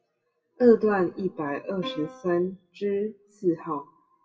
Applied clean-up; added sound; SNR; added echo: classical method WPE with log-MMSE.